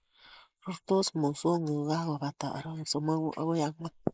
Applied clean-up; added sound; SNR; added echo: neural mask model Resemble Enhance denoiser.